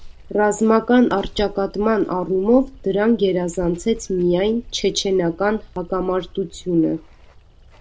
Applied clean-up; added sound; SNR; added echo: none; Water; 19 dB; none.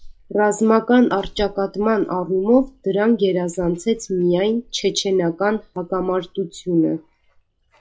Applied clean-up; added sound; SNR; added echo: classical method log-MMSE.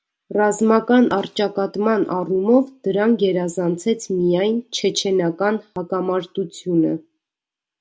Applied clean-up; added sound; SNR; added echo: none; none; none; none.